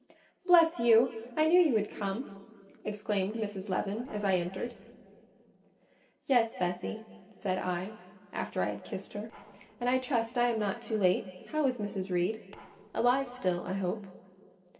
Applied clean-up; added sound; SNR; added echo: neural separator model SepFormer DNS4.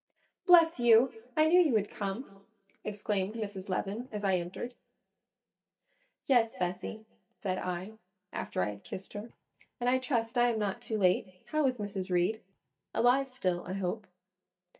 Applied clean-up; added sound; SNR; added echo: neural mask model DeepFilterNet 3.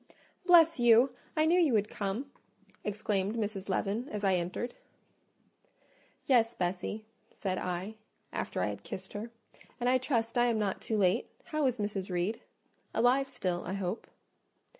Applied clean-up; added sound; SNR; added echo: none; none; none; none.